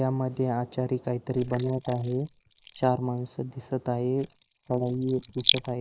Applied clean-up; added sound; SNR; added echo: neural mask model Resemble Enhance denoiser.